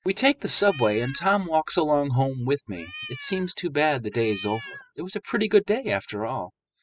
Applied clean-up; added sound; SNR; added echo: classical method spectral subtraction.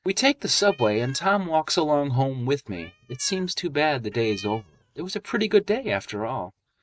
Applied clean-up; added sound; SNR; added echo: neural mask model RNNoise.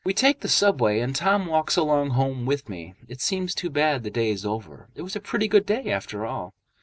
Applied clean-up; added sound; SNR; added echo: none; none; none; none.